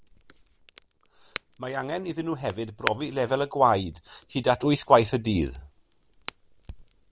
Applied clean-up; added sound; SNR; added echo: none; Crackle; 15 dB; none.